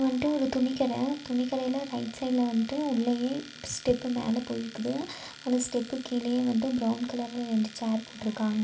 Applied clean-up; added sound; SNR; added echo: none; Domestic sounds, home sounds; 18 dB; reverberation time 0.6 s.